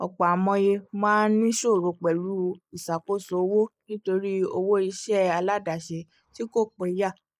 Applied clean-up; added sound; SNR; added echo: neural mask model Resemble Enhance denoiser.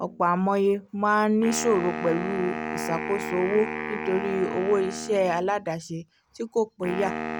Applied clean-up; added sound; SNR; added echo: none; Wind instrument, woodwind instrument; 8 dB; none.